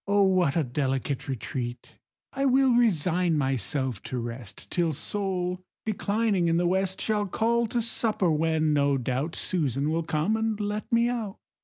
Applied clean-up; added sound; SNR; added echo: none; none; none; none.